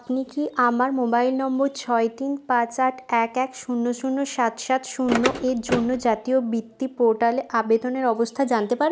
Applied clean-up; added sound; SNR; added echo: none; Car; 5 dB; none.